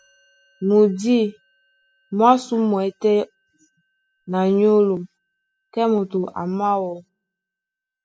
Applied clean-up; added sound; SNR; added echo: classical method spectral subtraction.